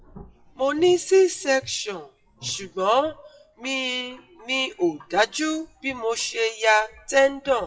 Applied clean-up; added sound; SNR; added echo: classical method WPE with log-MMSE.